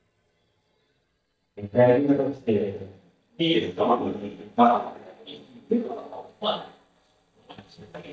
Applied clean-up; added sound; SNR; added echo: neural mask model DeepFilterNet 3.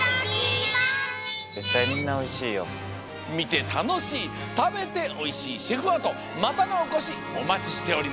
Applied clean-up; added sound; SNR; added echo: none; none; none; none.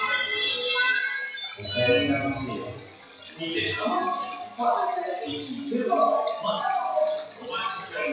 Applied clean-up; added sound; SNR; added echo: classical method WPE with log-MMSE.